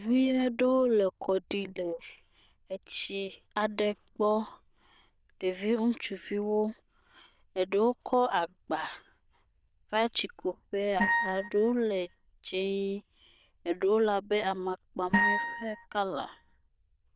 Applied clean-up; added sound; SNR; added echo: neural diffusion model UNIVERSE++.